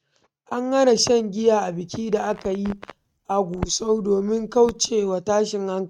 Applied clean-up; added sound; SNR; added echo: neural mask model RNNoise.